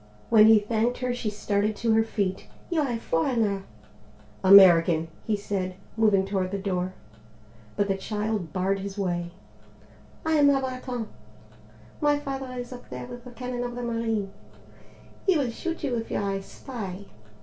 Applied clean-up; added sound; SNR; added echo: none; Cowbell; 12 dB; reverberation time 0.3 s.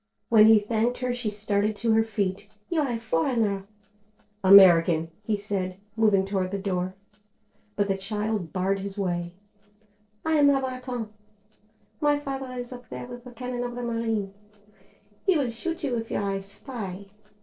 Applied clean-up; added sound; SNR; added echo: neural separator model SepFormer DNS4.